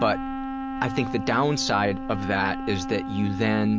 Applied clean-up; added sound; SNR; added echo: none; Wind instrument, woodwind instrument; 6 dB; none.